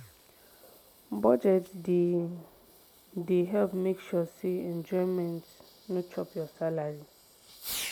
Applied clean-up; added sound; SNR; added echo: none; Fireworks; 17 dB; none.